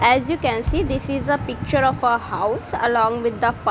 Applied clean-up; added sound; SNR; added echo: none; Bass drum; 12 dB; none.